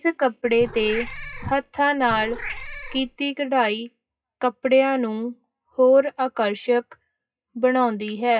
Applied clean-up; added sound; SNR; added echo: classical method WPE with log-MMSE.